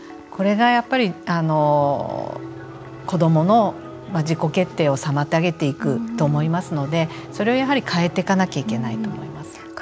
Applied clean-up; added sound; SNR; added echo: none; Race car, auto racing / Engine starting; 18 dB; none.